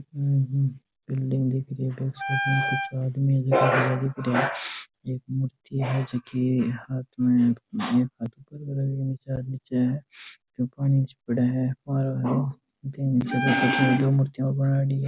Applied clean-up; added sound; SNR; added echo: none; Wind instrument, woodwind instrument; 4 dB; none.